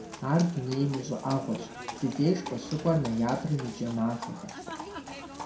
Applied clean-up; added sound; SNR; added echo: none; Livestock, farm animals, working animals; 12 dB; reverberation time 0.5 s.